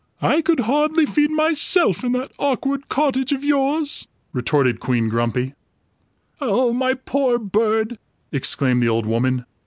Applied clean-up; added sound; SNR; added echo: none; none; none; none.